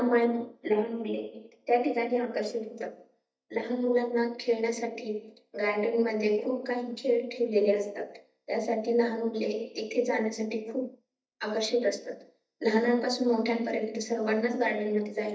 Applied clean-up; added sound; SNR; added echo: neural mask model DeepFilterNet 3.